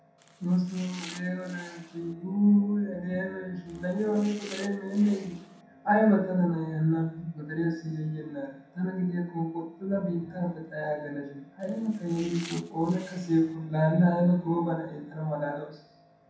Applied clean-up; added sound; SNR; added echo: none; Domestic sounds, home sounds; 19 dB; reverberation time 0.7 s.